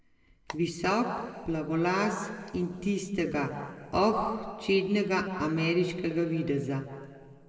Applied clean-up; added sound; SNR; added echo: neural separator model SepFormer DNS4.